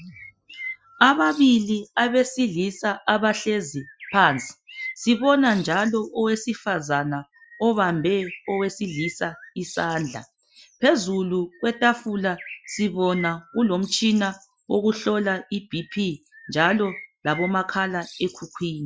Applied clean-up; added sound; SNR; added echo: classical method Wiener filter.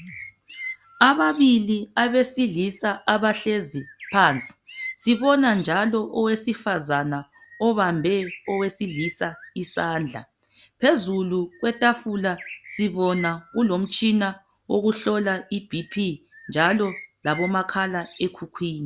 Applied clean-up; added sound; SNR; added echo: none; Bird; 19 dB; none.